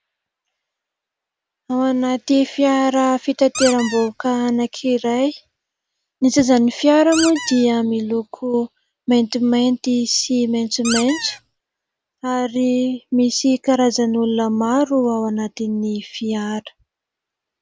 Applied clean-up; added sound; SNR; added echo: none; Squeak; 8 dB; none.